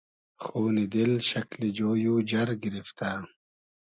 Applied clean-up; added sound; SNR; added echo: none; none; none; none.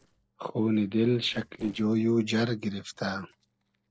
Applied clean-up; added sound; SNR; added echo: neural separator model SepFormer DNS4.